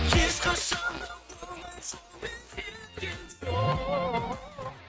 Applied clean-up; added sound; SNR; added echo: neural mask model RNNoise.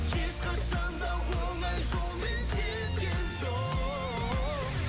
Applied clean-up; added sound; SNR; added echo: none; none; none; none.